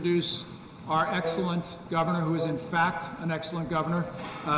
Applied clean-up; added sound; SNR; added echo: none; Wind instrument, woodwind instrument; 7 dB; reverberation time 0.3 s.